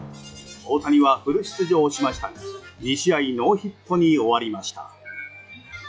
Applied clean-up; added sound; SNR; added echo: classical method log-MMSE.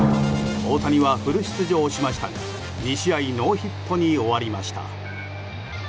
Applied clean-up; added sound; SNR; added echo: none; Drum; 6 dB; none.